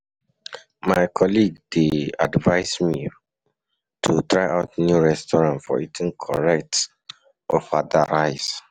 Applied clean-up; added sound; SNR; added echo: none; none; none; none.